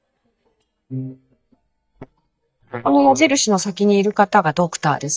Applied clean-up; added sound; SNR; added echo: neural mask model DeepFilterNet 3.